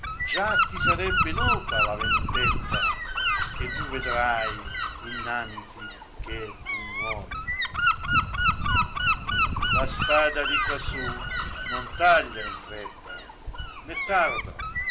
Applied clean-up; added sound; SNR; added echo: none; Gull, seagull / Wind; -4 dB; none.